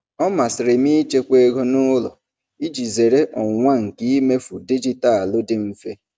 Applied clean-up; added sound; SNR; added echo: none; none; none; none.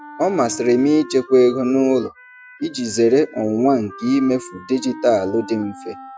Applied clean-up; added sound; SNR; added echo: classical method Wiener filter.